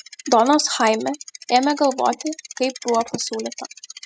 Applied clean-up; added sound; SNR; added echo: classical method spectral subtraction.